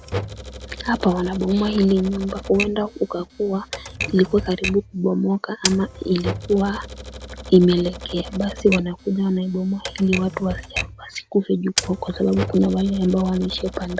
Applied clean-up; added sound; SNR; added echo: none; Typewriter; 10 dB; none.